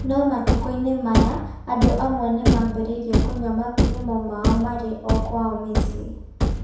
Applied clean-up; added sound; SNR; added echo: none; Thump, thud; -2 dB; reverberation time 0.7 s.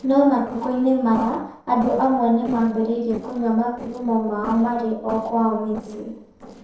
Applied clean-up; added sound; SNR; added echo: neural separator model SepFormer DNS4.